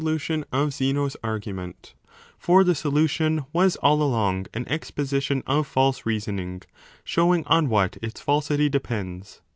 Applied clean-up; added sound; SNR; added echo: none; none; none; none.